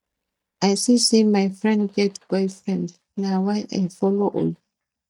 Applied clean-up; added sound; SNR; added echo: neural mask model DeepFilterNet 3.